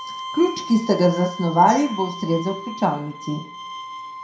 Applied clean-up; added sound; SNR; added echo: none; Bowed string instrument; 12 dB; reverberation time 0.5 s.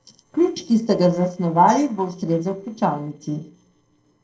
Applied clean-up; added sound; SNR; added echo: neural separator model SepFormer DNS4.